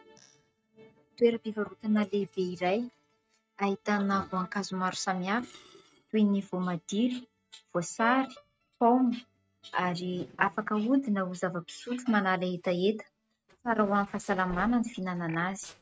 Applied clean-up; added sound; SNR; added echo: neural mask model RNNoise.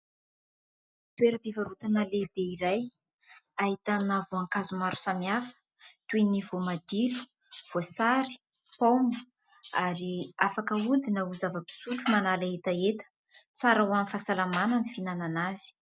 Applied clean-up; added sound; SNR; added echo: none; none; none; none.